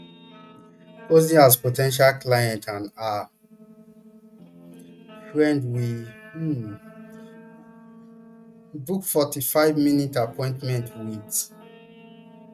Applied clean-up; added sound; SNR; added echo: neural mask model RNNoise.